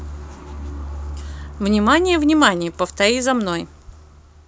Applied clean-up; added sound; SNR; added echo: none; none; none; none.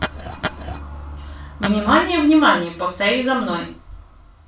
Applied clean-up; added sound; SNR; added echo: none; Glass; 7 dB; reverberation time 0.3 s.